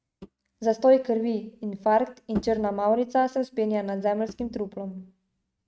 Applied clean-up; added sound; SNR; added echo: neural mask model RNNoise.